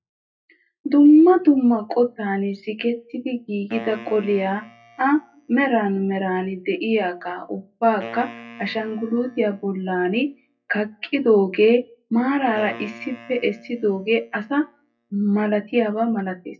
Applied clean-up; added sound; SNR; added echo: classical method WPE with log-MMSE.